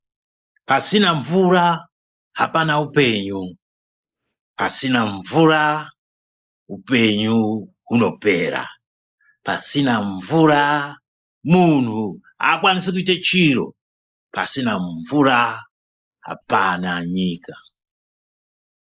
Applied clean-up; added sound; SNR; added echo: neural mask model Resemble Enhance denoiser.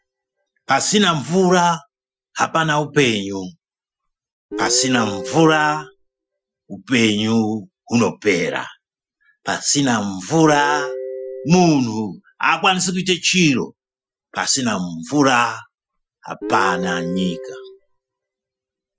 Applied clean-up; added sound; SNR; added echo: classical method Wiener filter.